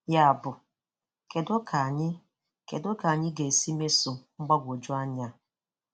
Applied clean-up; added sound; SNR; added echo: none; none; none; none.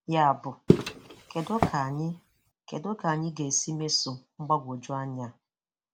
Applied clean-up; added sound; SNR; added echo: none; Walk, footsteps; -2 dB; none.